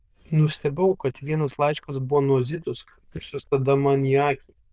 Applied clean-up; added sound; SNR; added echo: neural diffusion model UNIVERSE++.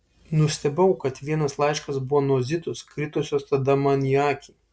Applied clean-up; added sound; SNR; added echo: none; none; none; none.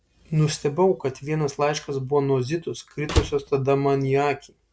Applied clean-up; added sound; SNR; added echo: none; Slam; 4 dB; none.